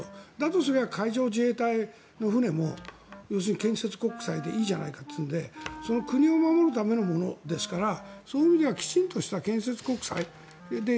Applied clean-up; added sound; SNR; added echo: none; Wind instrument, woodwind instrument; 19 dB; none.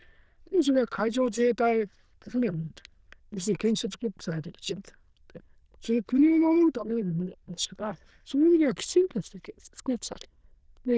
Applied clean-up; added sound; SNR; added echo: neural diffusion model UNIVERSE++.